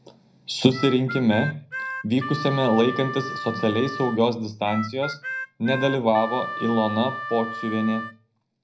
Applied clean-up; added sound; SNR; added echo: none; Harmonica; 9 dB; reverberation time 0.4 s.